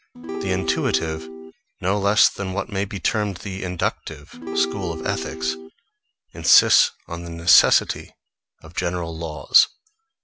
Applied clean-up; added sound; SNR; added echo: none; Acoustic guitar / Strum; 6 dB; none.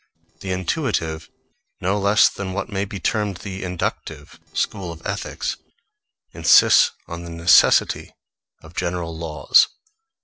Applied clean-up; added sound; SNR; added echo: neural separator model SepFormer DNS4.